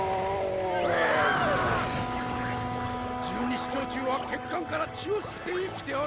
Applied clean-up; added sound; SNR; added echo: none; Wind instrument, woodwind instrument; 7 dB; none.